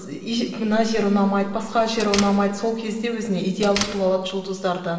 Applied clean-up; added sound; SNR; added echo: none; Door; 12 dB; reverberation time 2.0 s.